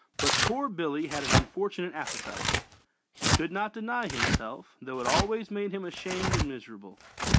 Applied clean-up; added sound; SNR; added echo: none; Tearing; -3 dB; none.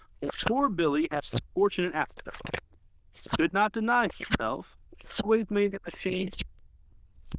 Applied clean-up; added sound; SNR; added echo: neural diffusion model UNIVERSE++.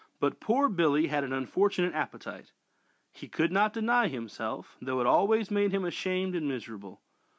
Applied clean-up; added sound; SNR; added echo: none; none; none; none.